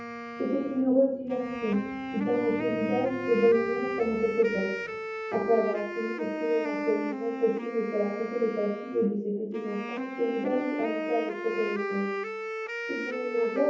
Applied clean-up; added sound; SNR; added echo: none; Wind instrument, woodwind instrument; 5 dB; reverberation time 0.9 s.